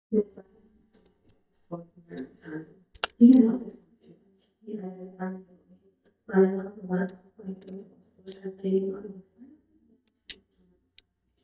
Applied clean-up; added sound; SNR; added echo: neural mask model DeepFilterNet 3.